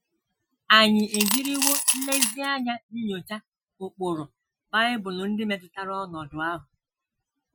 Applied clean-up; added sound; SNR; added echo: classical method Wiener filter.